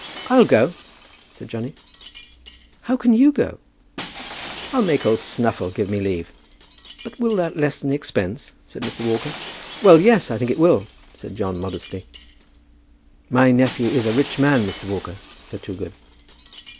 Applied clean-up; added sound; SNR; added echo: none; Shatter; 15 dB; none.